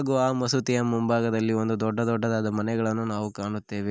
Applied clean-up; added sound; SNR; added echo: none; none; none; none.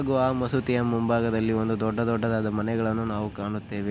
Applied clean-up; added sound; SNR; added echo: none; Train; 15 dB; none.